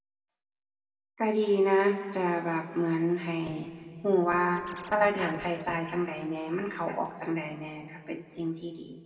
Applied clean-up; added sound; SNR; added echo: none; Scratching (performance technique); 18 dB; reverberation time 2.0 s.